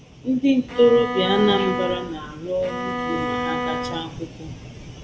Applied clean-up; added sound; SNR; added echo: none; Bowed string instrument; 4 dB; reverberation time 0.9 s.